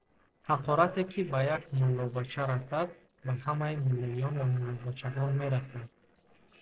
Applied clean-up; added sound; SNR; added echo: neural separator model SepFormer DNS4.